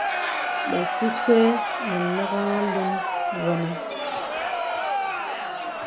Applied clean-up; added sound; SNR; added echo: none; Crowd; 0 dB; none.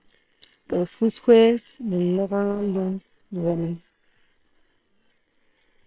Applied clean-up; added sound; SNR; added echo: neural separator model SepFormer WHAM!.